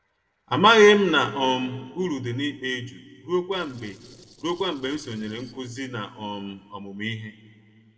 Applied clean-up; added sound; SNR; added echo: neural separator model SepFormer DNS4.